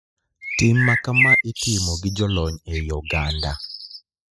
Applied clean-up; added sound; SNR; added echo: classical method spectral subtraction.